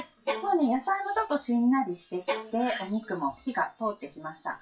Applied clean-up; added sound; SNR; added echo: classical method WPE with log-MMSE.